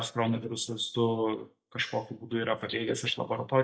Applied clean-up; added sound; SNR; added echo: neural mask model DeepFilterNet 3.